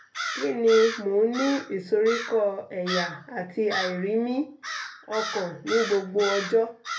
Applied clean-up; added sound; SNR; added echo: none; Crow; 9 dB; reverberation time 0.3 s.